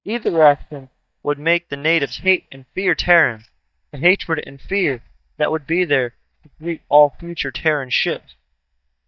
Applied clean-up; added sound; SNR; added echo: neural mask model DeepFilterNet 3.